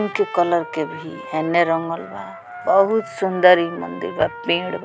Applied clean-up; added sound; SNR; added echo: none; Trumpet; 15 dB; none.